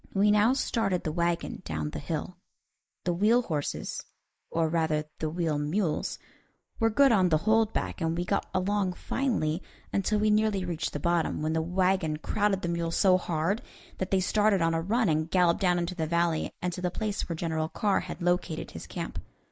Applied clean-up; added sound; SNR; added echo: neural mask model Resemble Enhance denoiser.